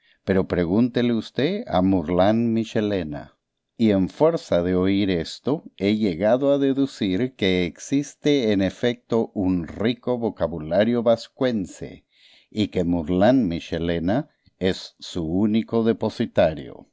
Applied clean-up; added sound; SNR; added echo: none; none; none; none.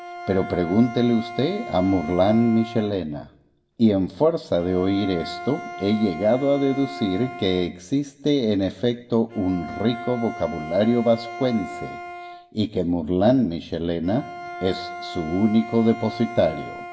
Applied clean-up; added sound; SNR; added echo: none; Bowed string instrument; 13 dB; reverberation time 0.7 s.